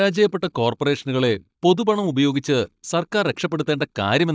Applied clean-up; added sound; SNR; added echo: neural mask model DeepFilterNet 3.